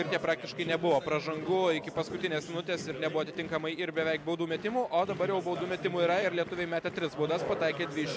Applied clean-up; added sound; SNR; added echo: none; none; none; none.